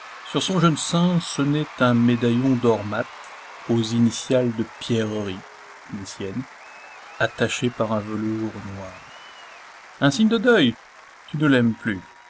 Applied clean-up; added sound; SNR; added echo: none; Applause / Crowd / Cheering; 19 dB; none.